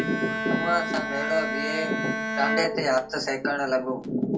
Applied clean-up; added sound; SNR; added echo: none; Bowed string instrument; 4 dB; reverberation time 0.2 s.